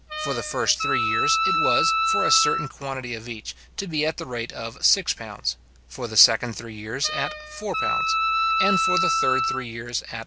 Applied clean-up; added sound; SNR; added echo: none; Wind instrument, woodwind instrument; -2 dB; none.